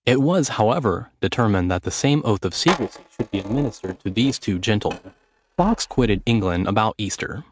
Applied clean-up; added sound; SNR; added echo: neural mask model RNNoise.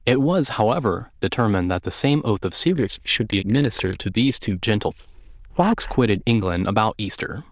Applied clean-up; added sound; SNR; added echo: neural diffusion model UNIVERSE++.